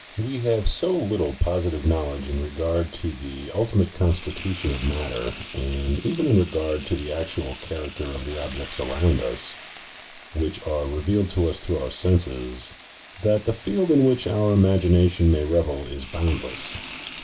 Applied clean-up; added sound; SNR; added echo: none; Frying (food); 15 dB; reverberation time 0.2 s.